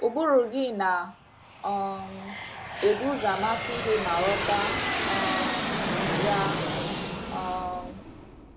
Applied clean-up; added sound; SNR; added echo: none; Aircraft; 2 dB; none.